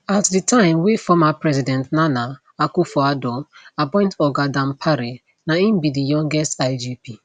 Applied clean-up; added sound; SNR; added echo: none; none; none; none.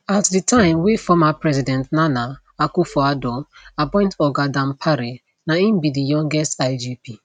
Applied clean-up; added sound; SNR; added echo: neural mask model RNNoise.